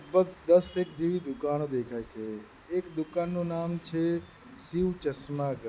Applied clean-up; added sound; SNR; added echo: none; none; none; none.